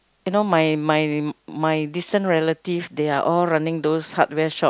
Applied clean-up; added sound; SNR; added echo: none; none; none; none.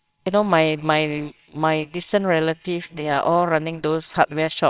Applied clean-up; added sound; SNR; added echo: neural separator model SepFormer WHAMR!.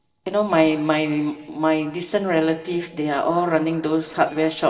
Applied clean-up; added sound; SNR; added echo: neural separator model SepFormer DNS4.